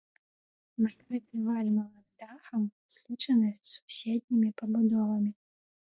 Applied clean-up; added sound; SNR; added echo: neural mask model DeepFilterNet 3.